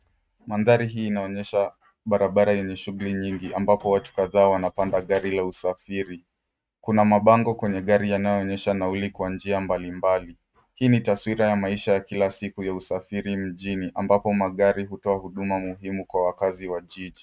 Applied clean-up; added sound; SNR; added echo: neural mask model RNNoise.